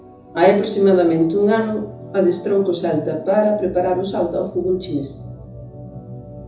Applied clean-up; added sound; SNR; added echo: none; Organ; 17 dB; reverberation time 0.6 s.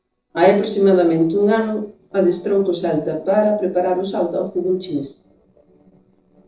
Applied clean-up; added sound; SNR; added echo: neural separator model SepFormer DNS4.